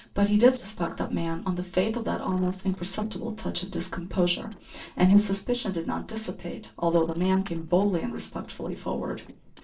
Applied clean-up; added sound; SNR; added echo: neural separator model SepFormer DNS4.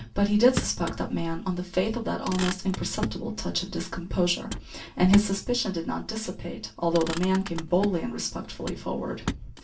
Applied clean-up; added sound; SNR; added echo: none; Motor vehicle (road); 11 dB; reverberation time 0.2 s.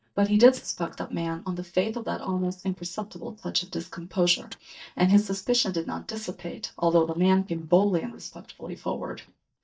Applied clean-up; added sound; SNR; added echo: neural mask model DeepFilterNet 3.